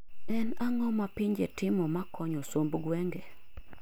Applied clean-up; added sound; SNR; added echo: none; none; none; none.